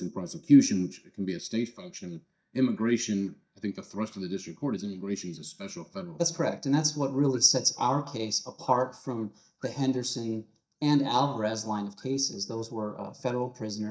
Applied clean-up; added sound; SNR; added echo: neural mask model DeepFilterNet 3.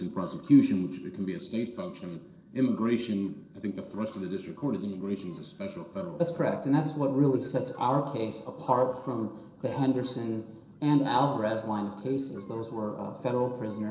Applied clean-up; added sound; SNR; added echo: neural separator model SepFormer DNS4.